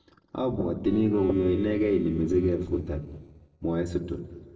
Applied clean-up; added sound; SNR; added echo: neural separator model SepFormer DNS4.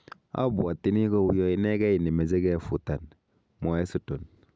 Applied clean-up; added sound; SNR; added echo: none; none; none; none.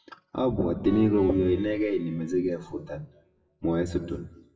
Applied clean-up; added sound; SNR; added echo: classical method WPE with log-MMSE.